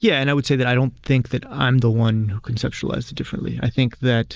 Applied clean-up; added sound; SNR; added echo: neural mask model Resemble Enhance denoiser.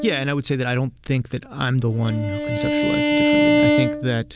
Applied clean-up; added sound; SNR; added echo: none; Bowed string instrument; -2 dB; none.